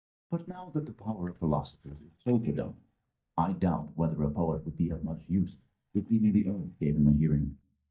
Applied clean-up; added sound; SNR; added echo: neural mask model DeepFilterNet 3.